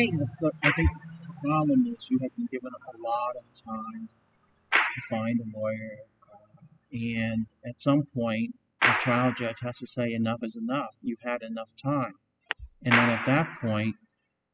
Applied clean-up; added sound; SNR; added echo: classical method spectral subtraction.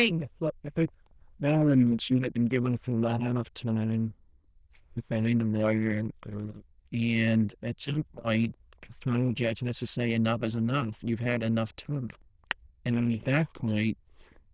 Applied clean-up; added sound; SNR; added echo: neural diffusion model UNIVERSE++.